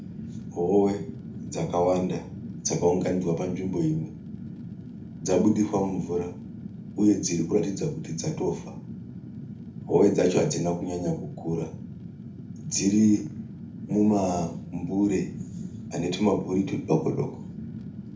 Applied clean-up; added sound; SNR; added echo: none; Fire; 11 dB; reverberation time 0.4 s.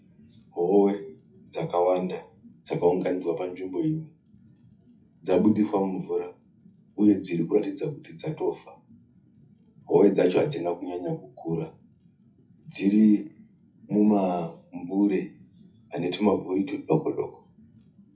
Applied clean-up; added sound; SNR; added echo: classical method WPE with log-MMSE.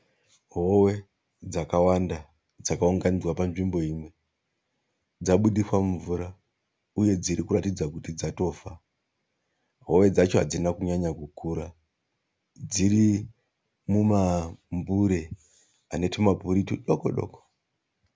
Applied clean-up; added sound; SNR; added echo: none; none; none; none.